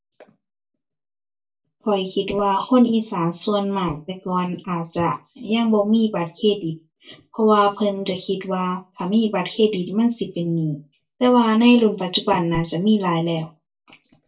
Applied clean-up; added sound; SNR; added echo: none; none; none; reverberation time 0.2 s.